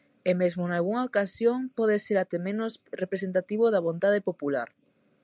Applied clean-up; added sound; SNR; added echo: none; none; none; none.